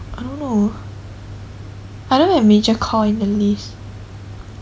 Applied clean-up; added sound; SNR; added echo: none; none; none; none.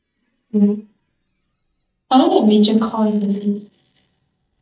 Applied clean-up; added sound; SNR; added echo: neural mask model DeepFilterNet 3.